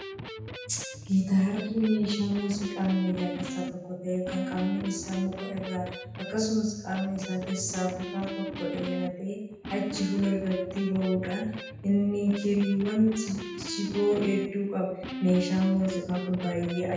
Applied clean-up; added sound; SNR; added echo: none; Electric guitar; 10 dB; reverberation time 0.8 s.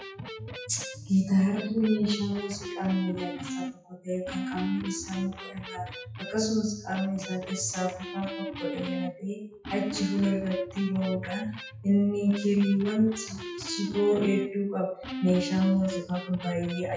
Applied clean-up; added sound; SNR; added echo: classical method WPE with log-MMSE.